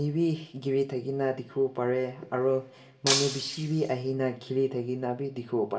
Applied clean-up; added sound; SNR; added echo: none; Shatter; 2 dB; reverberation time 0.5 s.